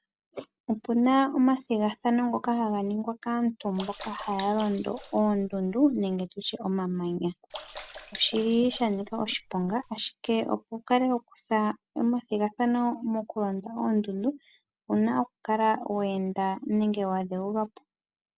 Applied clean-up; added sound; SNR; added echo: none; Sink (filling or washing) / Water / Splash, splatter; 18 dB; none.